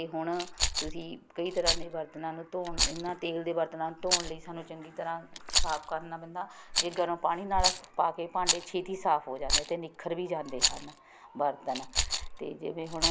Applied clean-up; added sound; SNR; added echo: none; Rattle; 0 dB; none.